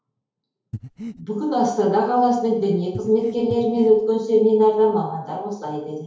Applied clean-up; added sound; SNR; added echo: none; Breathing; 13 dB; reverberation time 0.8 s.